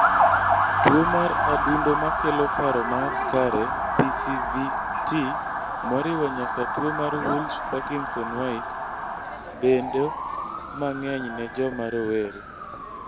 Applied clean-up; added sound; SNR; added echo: none; Motor vehicle (road) / Siren; -1 dB; none.